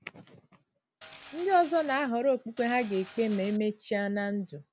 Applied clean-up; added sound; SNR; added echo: none; Mechanisms; 12 dB; none.